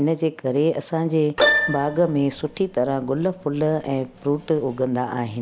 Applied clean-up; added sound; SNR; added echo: none; Keyboard (musical); 5 dB; none.